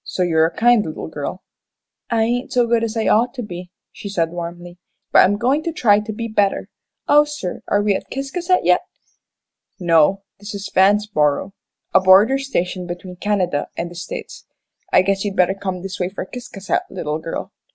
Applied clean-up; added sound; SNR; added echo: none; none; none; none.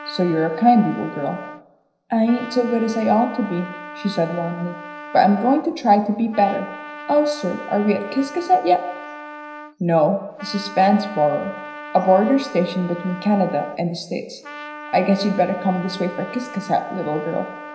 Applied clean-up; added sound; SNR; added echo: none; Trumpet; 15 dB; reverberation time 0.9 s.